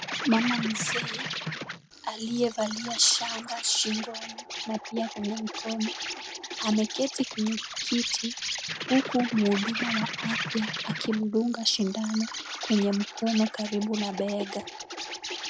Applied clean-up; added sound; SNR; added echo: none; Insect; 6 dB; none.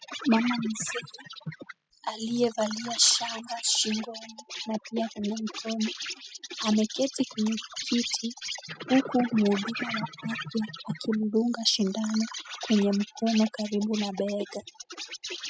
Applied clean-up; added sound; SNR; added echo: classical method spectral subtraction.